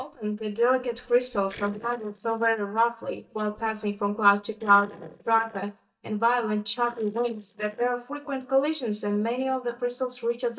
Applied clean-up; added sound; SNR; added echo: neural mask model DeepFilterNet 3.